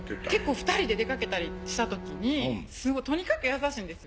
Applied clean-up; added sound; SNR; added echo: none; Bowed string instrument + Aircraft; 10 dB; none.